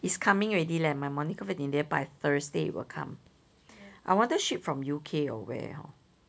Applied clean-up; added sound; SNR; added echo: none; none; none; none.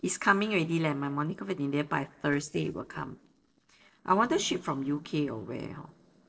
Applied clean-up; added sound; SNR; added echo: neural separator model SepFormer DNS4.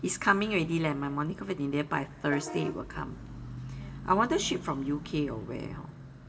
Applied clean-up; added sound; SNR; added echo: none; Bus / Vehicle horn, car horn, honking; 12 dB; reverberation time 0.5 s.